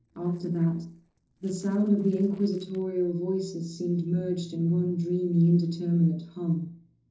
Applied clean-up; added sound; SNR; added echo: neural separator model SepFormer DNS4.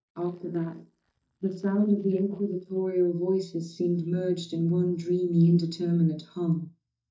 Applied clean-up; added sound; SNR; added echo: neural mask model DeepFilterNet 3.